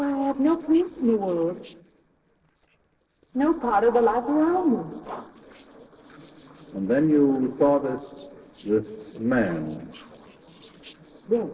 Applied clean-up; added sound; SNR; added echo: neural separator model SepFormer DNS4.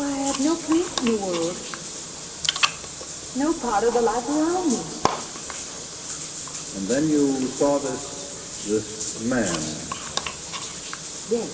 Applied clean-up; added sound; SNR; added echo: none; Bathtub (filling or washing) / Water; 5 dB; reverberation time 2.2 s.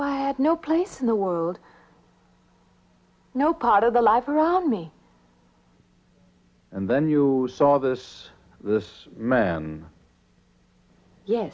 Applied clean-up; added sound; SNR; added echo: none; none; none; none.